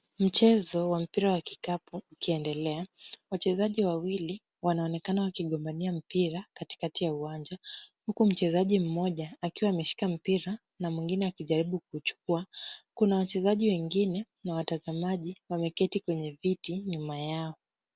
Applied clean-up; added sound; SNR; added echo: none; none; none; none.